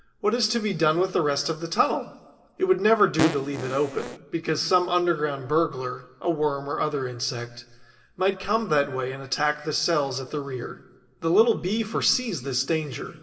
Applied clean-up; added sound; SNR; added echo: none; Fart; 5 dB; reverberation time 0.9 s.